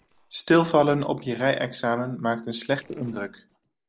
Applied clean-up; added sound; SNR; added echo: neural separator model SepFormer DNS4.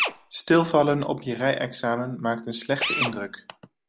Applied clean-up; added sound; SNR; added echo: none; Drill; 8 dB; none.